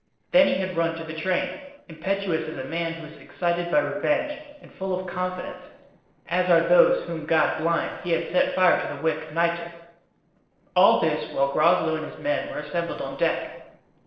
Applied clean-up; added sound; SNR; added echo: neural separator model SepFormer DNS4.